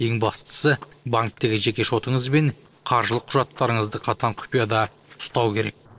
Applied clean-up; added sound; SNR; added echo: neural separator model SepFormer DNS4.